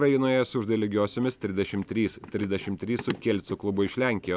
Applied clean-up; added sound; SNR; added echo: none; Run; 17 dB; none.